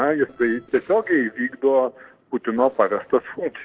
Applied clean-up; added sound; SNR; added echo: neural separator model SepFormer DNS4.